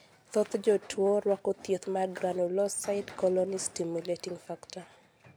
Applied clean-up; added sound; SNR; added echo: none; none; none; none.